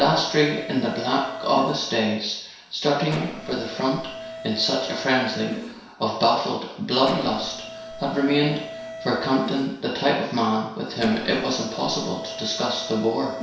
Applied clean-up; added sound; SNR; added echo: none; Mechanisms; 12 dB; reverberation time 0.7 s.